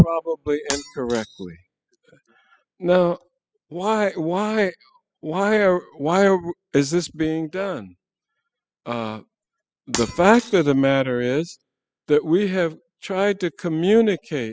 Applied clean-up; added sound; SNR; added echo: classical method spectral subtraction.